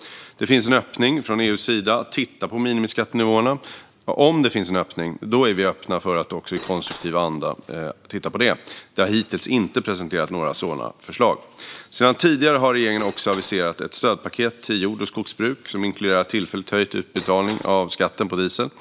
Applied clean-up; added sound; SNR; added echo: none; Cutlery, silverware / Dishes, pots, and pans; 17 dB; none.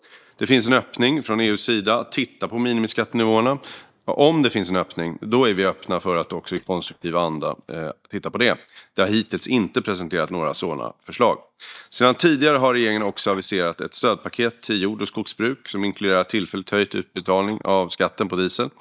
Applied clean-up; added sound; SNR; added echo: neural mask model DeepFilterNet 3.